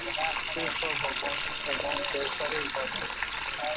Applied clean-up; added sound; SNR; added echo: none; Sink (filling or washing); -5 dB; none.